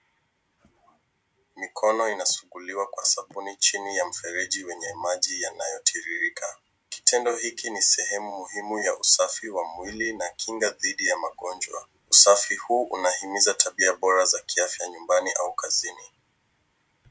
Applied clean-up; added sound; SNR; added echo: none; none; none; none.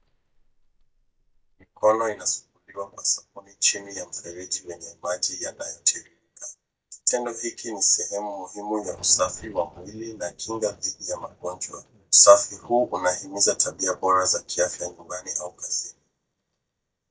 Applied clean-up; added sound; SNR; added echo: neural mask model DeepFilterNet 3.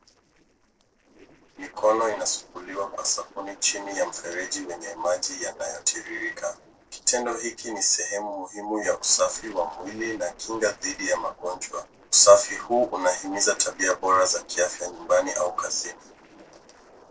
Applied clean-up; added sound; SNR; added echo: neural separator model SepFormer DNS4.